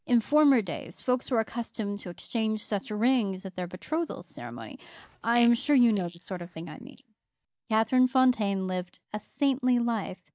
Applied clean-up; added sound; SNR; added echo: neural mask model DeepFilterNet 3.